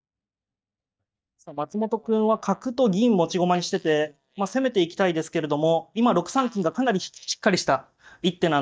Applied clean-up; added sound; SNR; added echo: neural mask model DeepFilterNet 3.